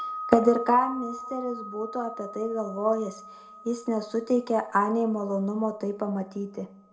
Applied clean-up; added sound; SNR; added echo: none; Wind chime; 14 dB; reverberation time 1.0 s.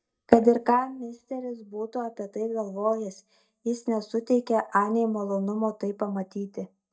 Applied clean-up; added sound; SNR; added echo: neural mask model DeepFilterNet 3.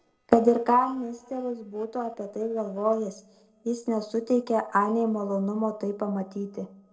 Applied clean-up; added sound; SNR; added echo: neural separator model SepFormer DNS4.